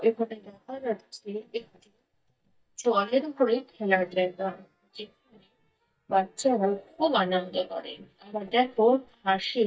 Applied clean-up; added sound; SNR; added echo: neural mask model DeepFilterNet 3.